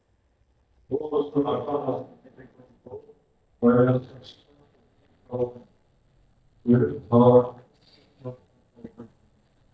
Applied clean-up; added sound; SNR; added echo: neural mask model DeepFilterNet 3.